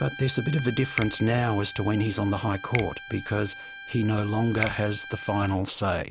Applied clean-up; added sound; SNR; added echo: none; Bowed string instrument + Finger snapping; 11 dB; none.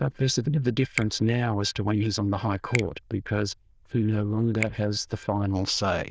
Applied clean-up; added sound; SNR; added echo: neural diffusion model UNIVERSE++.